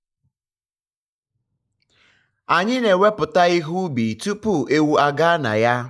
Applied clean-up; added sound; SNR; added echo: neural mask model Resemble Enhance denoiser.